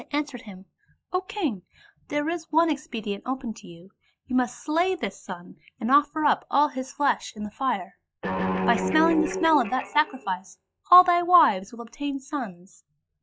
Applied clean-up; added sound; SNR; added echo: classical method log-MMSE.